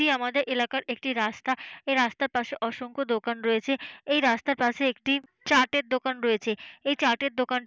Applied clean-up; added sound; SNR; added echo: none; none; none; none.